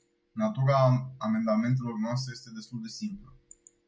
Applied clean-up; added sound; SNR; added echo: none; none; none; none.